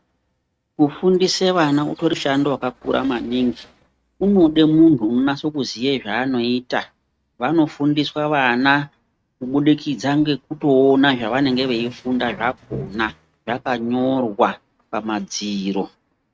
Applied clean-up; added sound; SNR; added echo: neural mask model RNNoise.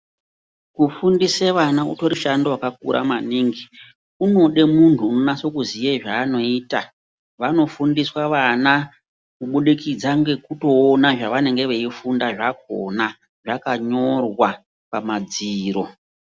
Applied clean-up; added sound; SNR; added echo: none; none; none; none.